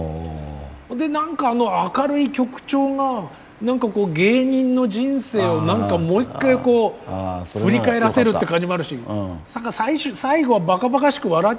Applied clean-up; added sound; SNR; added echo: none; none; none; none.